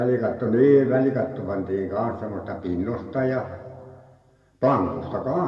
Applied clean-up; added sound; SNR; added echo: none; none; none; reverberation time 1.6 s.